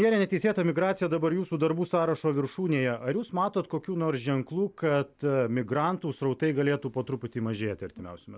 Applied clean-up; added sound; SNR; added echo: none; none; none; none.